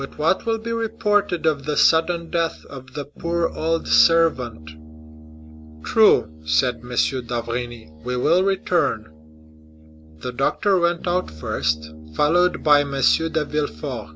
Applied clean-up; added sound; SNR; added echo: none; Brass instrument; 17 dB; none.